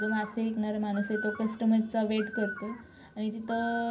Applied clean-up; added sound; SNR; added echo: none; Bird; 11 dB; reverberation time 0.3 s.